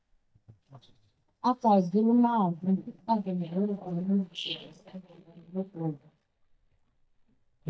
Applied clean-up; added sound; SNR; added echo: neural mask model DeepFilterNet 3.